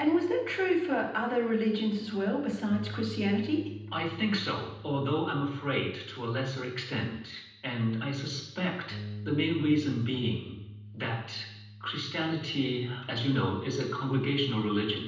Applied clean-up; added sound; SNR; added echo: none; Bass guitar; 15 dB; reverberation time 0.9 s.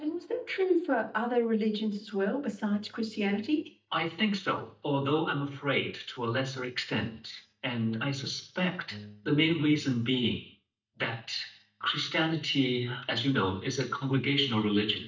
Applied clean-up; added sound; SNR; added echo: neural mask model DeepFilterNet 3.